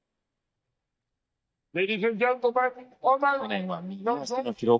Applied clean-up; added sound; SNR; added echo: neural mask model DeepFilterNet 3.